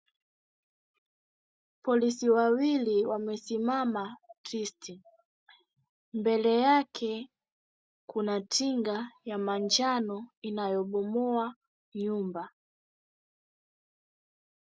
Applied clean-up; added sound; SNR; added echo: none; none; none; none.